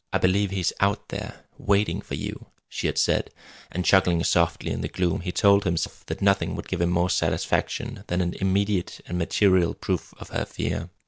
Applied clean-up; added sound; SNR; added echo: none; none; none; none.